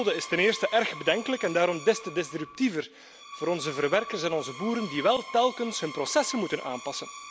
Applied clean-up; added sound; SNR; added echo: none; Screech; 14 dB; none.